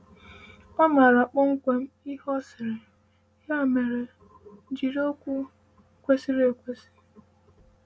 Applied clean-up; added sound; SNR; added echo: none; none; none; none.